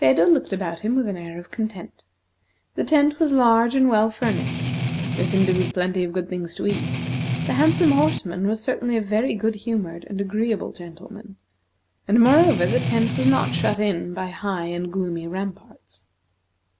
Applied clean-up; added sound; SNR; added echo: none; Strum; 2 dB; none.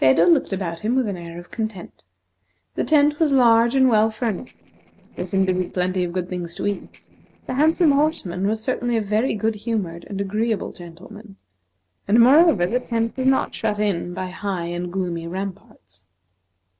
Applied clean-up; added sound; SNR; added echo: neural separator model SepFormer DNS4.